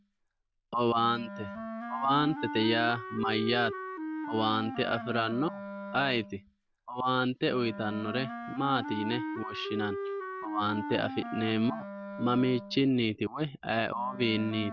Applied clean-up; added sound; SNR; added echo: none; Wind instrument, woodwind instrument; 8 dB; none.